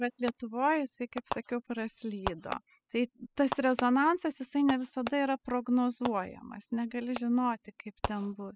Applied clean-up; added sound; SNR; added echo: classical method spectral subtraction.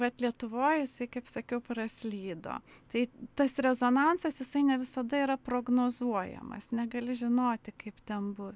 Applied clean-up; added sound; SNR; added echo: none; none; none; none.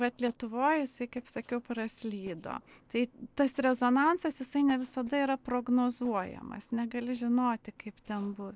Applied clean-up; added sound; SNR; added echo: neural separator model SepFormer DNS4.